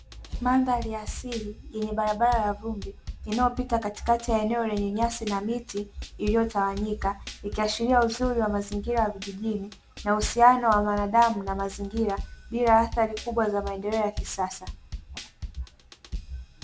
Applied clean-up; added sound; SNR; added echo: none; Drum kit; 12 dB; none.